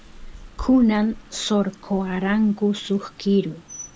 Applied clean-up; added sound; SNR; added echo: none; Rain; 18 dB; none.